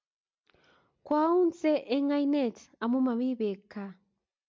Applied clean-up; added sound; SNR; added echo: none; none; none; none.